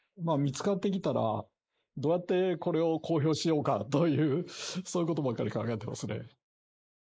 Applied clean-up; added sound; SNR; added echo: neural mask model Resemble Enhance denoiser.